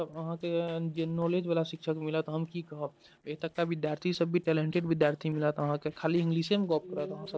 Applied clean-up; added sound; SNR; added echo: neural separator model SepFormer DNS4.